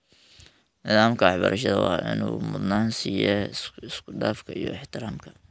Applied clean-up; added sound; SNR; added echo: none; none; none; none.